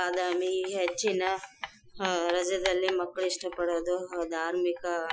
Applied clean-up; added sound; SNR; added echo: classical method Wiener filter.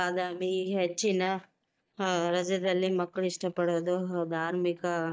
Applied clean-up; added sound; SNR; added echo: neural mask model DeepFilterNet 3.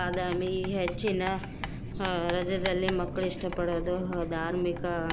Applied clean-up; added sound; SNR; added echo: none; Writing + Subway, metro, underground; 6 dB; none.